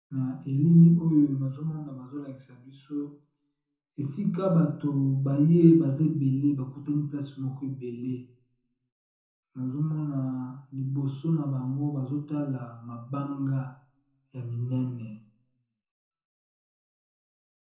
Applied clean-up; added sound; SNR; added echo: none; none; none; reverberation time 0.6 s.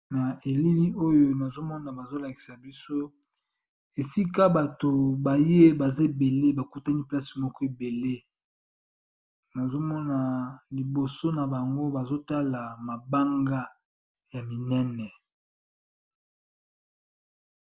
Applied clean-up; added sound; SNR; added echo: none; none; none; none.